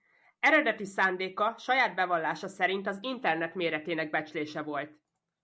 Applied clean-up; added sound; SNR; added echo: none; none; none; none.